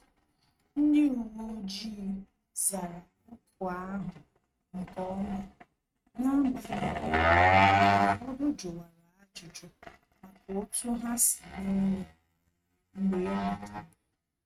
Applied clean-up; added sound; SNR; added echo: neural mask model RNNoise.